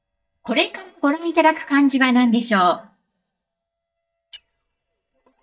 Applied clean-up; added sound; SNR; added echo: neural mask model DeepFilterNet 3.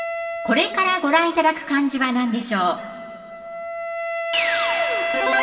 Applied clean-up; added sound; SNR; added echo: none; Wind instrument, woodwind instrument; 6 dB; reverberation time 2.6 s.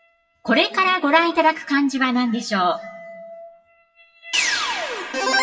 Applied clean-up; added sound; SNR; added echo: classical method WPE with log-MMSE.